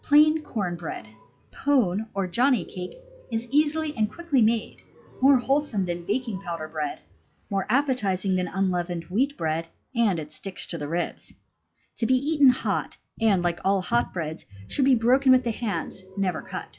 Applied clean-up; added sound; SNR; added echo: classical method log-MMSE.